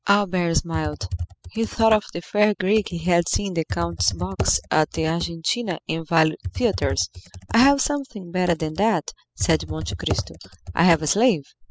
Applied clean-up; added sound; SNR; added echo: classical method spectral subtraction.